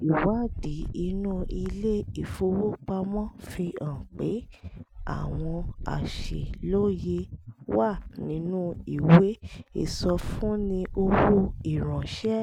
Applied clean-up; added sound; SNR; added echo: none; Wind; 9 dB; none.